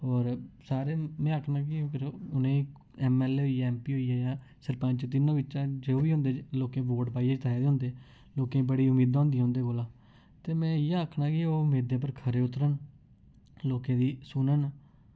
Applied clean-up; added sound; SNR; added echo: none; none; none; none.